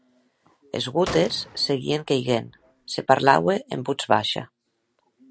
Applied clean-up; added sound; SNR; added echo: none; Gunshot, gunfire; 15 dB; none.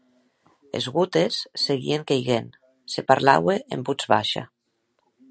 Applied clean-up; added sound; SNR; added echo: none; none; none; none.